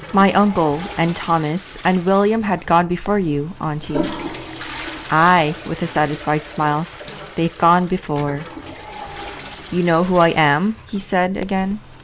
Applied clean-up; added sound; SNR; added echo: none; Toilet flush / Water; 14 dB; none.